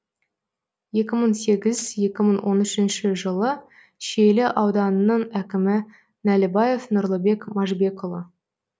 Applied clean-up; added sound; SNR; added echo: none; none; none; none.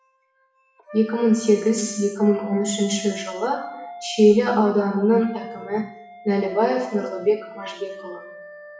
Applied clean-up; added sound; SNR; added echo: classical method WPE with log-MMSE.